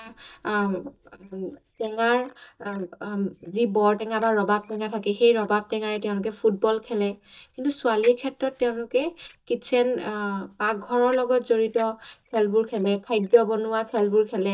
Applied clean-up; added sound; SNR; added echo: neural mask model DeepFilterNet 3.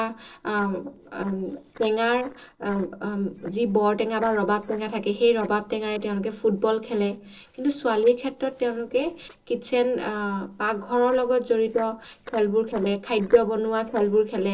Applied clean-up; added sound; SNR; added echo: neural separator model SepFormer DNS4.